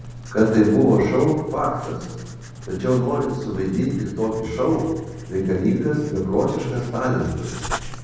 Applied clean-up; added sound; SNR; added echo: none; Writing; 13 dB; reverberation time 1.1 s.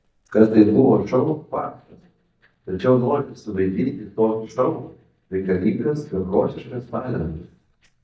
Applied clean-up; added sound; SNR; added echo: neural mask model DeepFilterNet 3.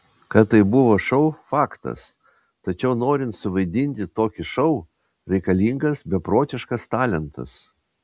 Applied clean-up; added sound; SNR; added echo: none; none; none; none.